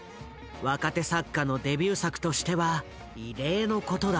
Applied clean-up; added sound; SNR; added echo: none; none; none; none.